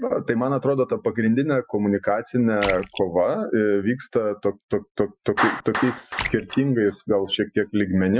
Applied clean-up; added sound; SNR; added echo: classical method Wiener filter.